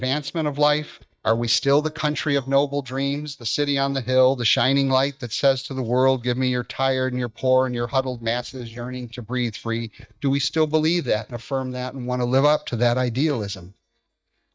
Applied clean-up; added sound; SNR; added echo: neural mask model DeepFilterNet 3.